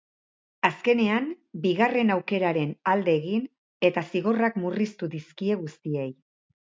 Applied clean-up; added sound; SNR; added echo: none; none; none; none.